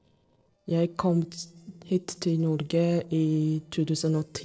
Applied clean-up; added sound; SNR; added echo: neural separator model SepFormer DNS4.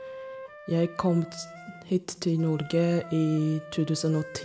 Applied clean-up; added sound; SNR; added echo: none; Wind instrument, woodwind instrument; 16 dB; reverberation time 1.0 s.